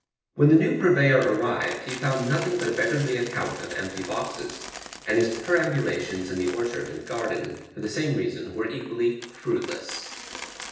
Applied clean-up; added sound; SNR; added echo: none; Coin (dropping); 16 dB; reverberation time 0.9 s.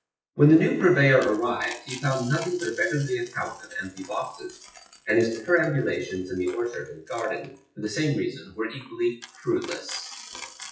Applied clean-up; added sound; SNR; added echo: classical method WPE with log-MMSE.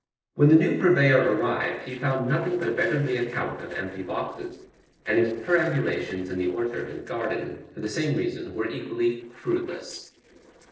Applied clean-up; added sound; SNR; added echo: neural separator model SepFormer DNS4.